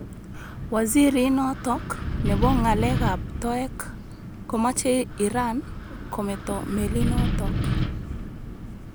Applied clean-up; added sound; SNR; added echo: none; Wind; 2 dB; none.